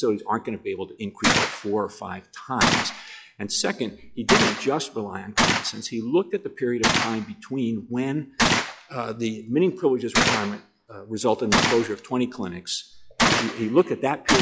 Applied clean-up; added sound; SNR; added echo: classical method log-MMSE.